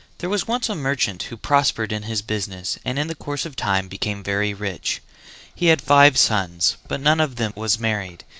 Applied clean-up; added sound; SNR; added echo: none; none; none; none.